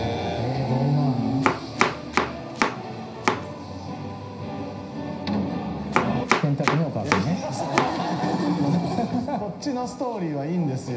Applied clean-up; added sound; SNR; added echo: none; Domestic sounds, home sounds; 1 dB; reverberation time 0.9 s.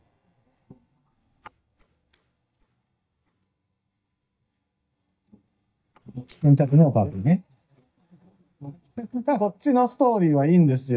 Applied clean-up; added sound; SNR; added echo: neural mask model DeepFilterNet 3.